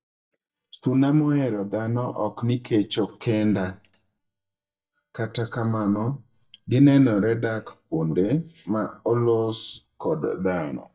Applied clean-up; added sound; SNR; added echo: neural mask model DeepFilterNet 3.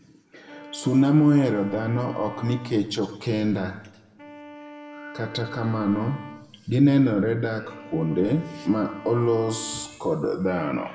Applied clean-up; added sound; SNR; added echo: none; Wind instrument, woodwind instrument; 18 dB; reverberation time 0.8 s.